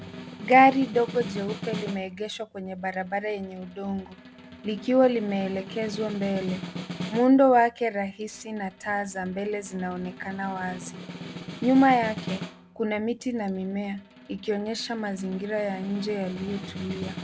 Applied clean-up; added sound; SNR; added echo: none; Snare drum; 13 dB; none.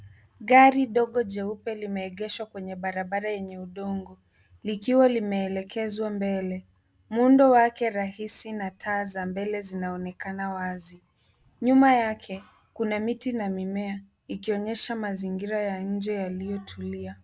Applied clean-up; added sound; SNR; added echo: none; none; none; none.